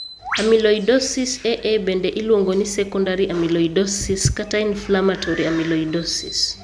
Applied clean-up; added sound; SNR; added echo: none; Bird; 18 dB; none.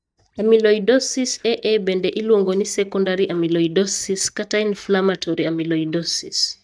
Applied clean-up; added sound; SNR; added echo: neural mask model DeepFilterNet 3.